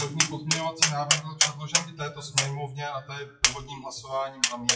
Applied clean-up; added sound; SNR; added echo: classical method WPE with log-MMSE.